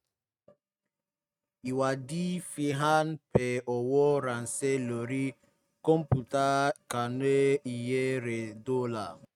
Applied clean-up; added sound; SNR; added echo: neural mask model RNNoise.